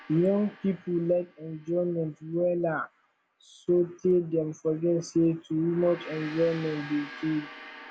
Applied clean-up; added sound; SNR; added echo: none; Gong; 20 dB; none.